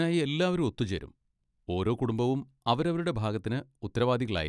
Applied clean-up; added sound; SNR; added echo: none; none; none; none.